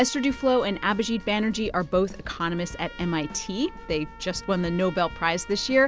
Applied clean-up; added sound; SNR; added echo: none; Trumpet; 20 dB; none.